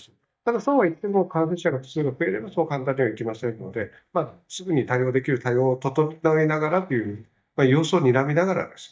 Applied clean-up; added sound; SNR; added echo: neural mask model DeepFilterNet 3.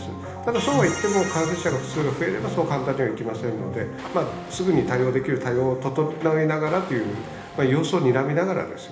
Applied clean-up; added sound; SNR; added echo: none; Waves, surf; 18 dB; reverberation time 1.0 s.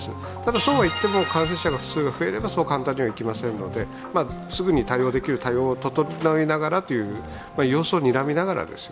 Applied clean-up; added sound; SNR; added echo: none; none; none; none.